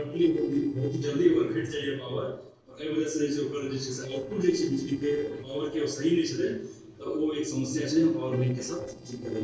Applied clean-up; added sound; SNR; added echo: neural separator model SepFormer DNS4.